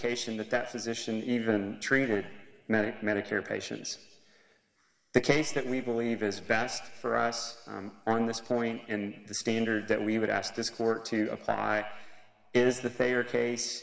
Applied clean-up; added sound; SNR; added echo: none; none; none; reverberation time 1.4 s.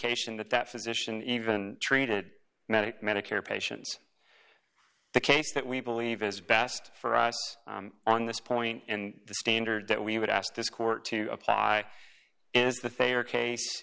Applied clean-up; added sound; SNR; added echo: none; none; none; none.